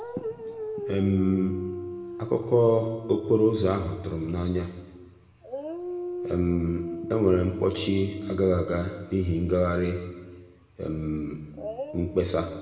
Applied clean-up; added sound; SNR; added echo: none; Dog; 10 dB; reverberation time 1.3 s.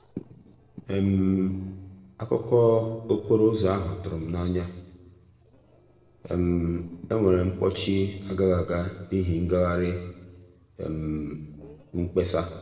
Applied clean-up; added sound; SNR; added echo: neural separator model SepFormer DNS4.